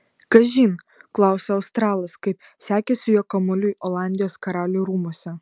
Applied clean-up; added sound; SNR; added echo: none; none; none; none.